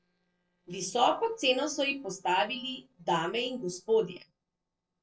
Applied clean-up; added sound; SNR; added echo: neural separator model SepFormer DNS4.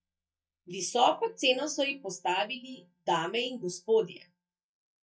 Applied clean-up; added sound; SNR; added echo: neural mask model DeepFilterNet 3.